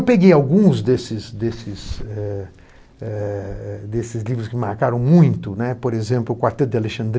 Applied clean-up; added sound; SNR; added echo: none; none; none; none.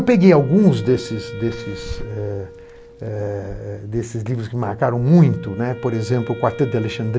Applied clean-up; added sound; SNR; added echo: none; Wind instrument, woodwind instrument; 17 dB; none.